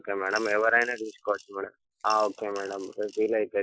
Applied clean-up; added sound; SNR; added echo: classical method Wiener filter.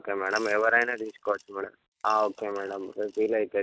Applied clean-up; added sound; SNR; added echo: neural mask model RNNoise.